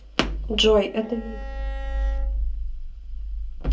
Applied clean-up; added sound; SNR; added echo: none; Bowed string instrument; 19 dB; reverberation time 0.2 s.